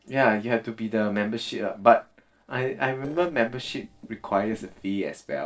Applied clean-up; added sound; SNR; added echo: neural separator model SepFormer DNS4.